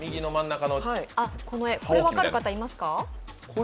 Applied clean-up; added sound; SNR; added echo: none; none; none; none.